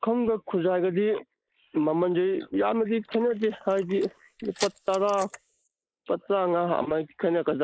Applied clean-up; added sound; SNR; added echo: neural mask model Resemble Enhance denoiser.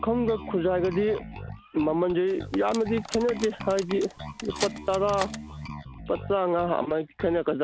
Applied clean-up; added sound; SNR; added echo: none; Cutlery, silverware + Bass guitar; 12 dB; none.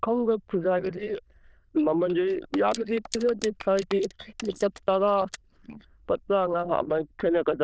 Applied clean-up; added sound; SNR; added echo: neural diffusion model UNIVERSE++.